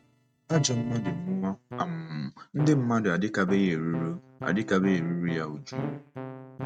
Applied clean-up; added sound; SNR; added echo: neural mask model RNNoise.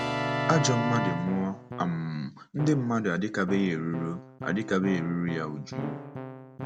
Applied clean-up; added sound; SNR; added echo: none; Keyboard (musical); 5 dB; none.